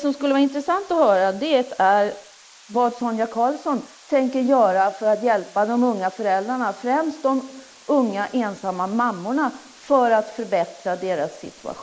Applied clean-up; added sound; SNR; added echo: neural mask model Resemble Enhance denoiser.